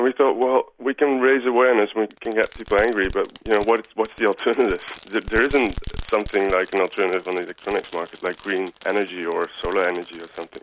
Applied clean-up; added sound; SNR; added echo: none; Fireworks; 17 dB; none.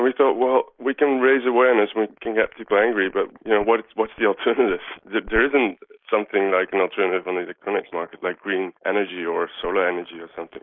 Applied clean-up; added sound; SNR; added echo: neural mask model Resemble Enhance denoiser.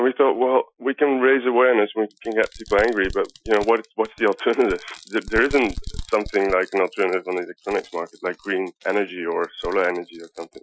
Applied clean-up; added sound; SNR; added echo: classical method Wiener filter.